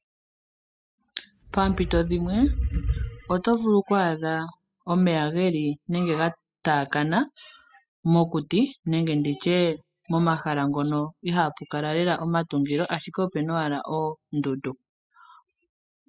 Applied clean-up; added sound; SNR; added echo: classical method spectral subtraction.